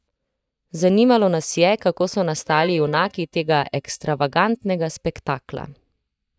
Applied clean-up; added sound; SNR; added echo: neural mask model DeepFilterNet 3.